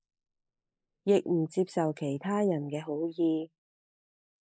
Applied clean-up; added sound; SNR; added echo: neural mask model Resemble Enhance denoiser.